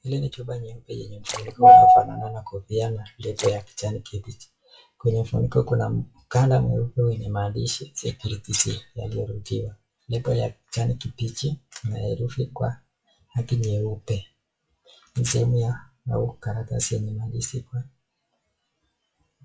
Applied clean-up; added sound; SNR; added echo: classical method WPE with log-MMSE.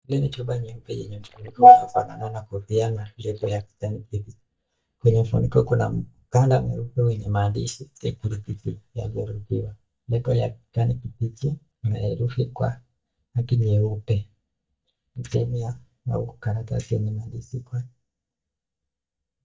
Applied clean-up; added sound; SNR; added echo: neural mask model DeepFilterNet 3.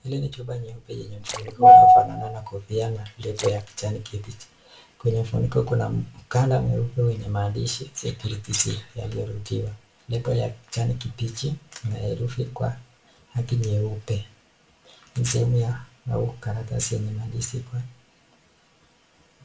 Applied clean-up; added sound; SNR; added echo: none; Splash, splatter; 19 dB; reverberation time 0.2 s.